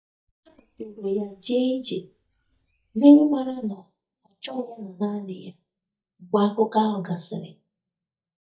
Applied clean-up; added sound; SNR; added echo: neural mask model DeepFilterNet 3.